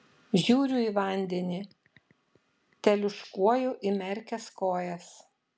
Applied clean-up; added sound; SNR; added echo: none; none; none; none.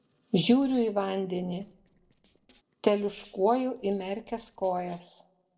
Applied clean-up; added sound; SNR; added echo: neural separator model SepFormer DNS4.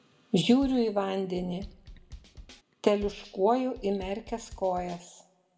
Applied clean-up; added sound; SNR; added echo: none; Bass drum / Snare drum / Drum kit; 18 dB; reverberation time 0.6 s.